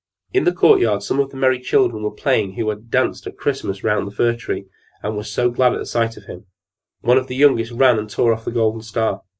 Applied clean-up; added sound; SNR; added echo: neural mask model Resemble Enhance denoiser.